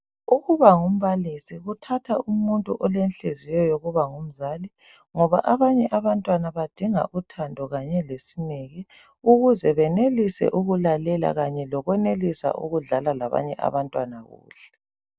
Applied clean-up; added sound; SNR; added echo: none; none; none; none.